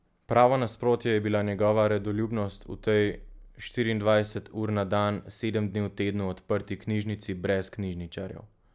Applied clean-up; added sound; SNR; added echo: none; none; none; none.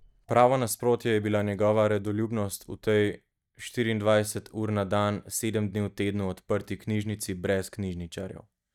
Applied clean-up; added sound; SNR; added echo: neural mask model DeepFilterNet 3.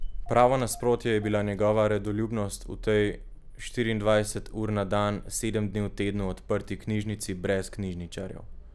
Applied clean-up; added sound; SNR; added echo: none; Engine starting / Car; 12 dB; none.